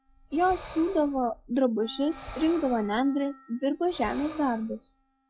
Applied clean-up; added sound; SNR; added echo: classical method log-MMSE.